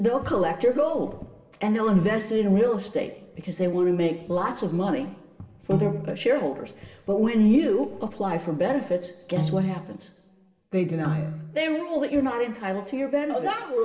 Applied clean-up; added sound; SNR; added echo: none; Piano; 5 dB; reverberation time 1.8 s.